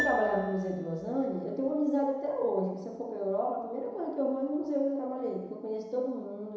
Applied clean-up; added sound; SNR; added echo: none; Piano; 14 dB; reverberation time 1.0 s.